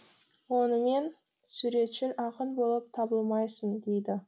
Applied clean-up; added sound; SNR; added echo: none; none; none; none.